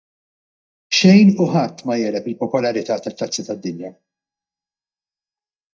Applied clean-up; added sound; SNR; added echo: neural mask model DeepFilterNet 3.